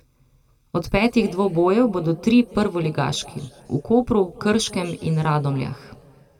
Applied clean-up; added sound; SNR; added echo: none; none; none; reverberation time 1.9 s.